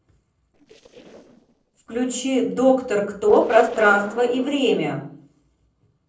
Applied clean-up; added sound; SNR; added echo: neural separator model SepFormer DNS4.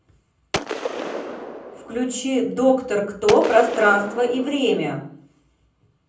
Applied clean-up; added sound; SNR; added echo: none; Gunshot, gunfire; 8 dB; reverberation time 0.6 s.